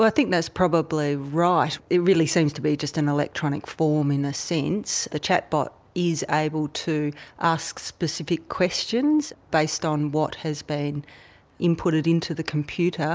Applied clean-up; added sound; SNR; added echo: none; none; none; none.